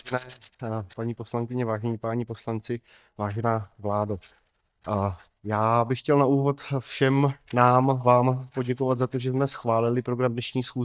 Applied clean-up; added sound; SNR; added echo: neural mask model DeepFilterNet 3.